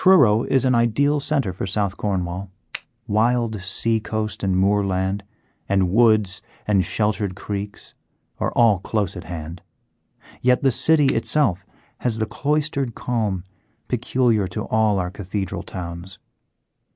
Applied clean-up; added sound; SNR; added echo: neural mask model Resemble Enhance denoiser.